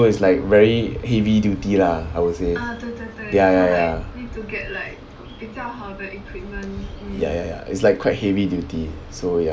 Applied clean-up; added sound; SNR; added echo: none; none; none; none.